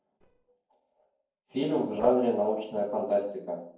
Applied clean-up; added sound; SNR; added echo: neural separator model SepFormer DNS4.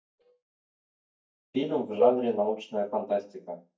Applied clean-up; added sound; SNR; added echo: neural mask model DeepFilterNet 3.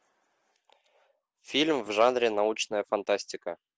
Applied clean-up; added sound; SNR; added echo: none; none; none; none.